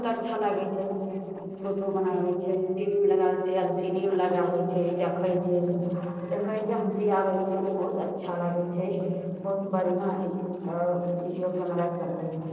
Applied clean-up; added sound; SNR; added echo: neural separator model SepFormer DNS4.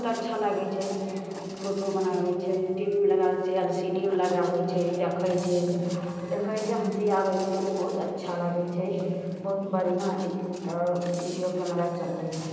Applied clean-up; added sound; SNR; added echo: none; Walk, footsteps; 19 dB; reverberation time 0.6 s.